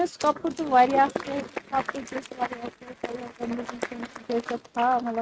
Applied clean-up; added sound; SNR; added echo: neural mask model RNNoise.